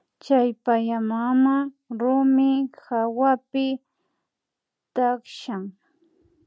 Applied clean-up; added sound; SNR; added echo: none; none; none; none.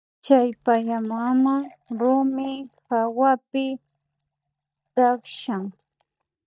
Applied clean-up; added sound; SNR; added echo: neural mask model DeepFilterNet 3.